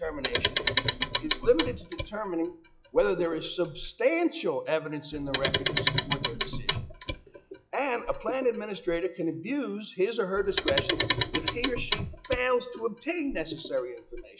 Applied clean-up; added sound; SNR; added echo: classical method log-MMSE.